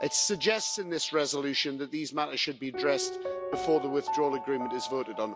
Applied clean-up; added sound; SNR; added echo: none; Piano; 8 dB; none.